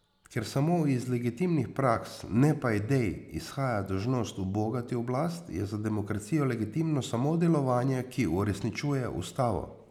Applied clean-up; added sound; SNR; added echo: none; none; none; none.